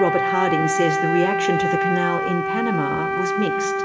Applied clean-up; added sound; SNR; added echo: none; Wind instrument, woodwind instrument; -2 dB; reverberation time 1.0 s.